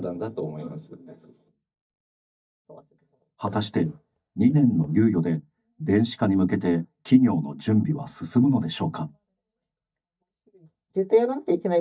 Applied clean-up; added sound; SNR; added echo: neural mask model DeepFilterNet 3.